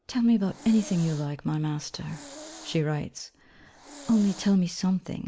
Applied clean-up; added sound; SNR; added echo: none; Hiss; 19 dB; none.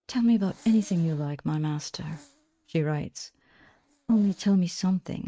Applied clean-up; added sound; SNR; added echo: neural mask model RNNoise.